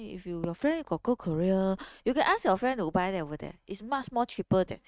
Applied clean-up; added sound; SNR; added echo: neural mask model RNNoise.